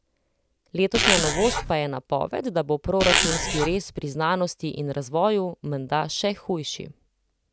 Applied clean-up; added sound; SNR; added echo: none; Zipper (clothing); -3 dB; none.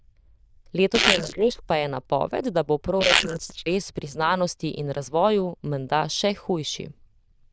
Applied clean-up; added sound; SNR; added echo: neural diffusion model UNIVERSE++.